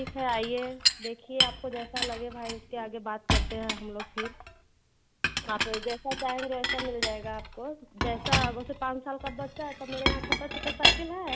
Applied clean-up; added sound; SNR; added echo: none; Chink, clink; -3 dB; none.